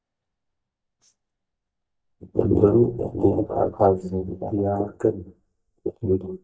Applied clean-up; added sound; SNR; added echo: neural mask model DeepFilterNet 3.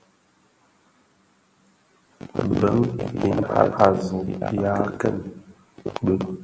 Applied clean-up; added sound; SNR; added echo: none; none; none; none.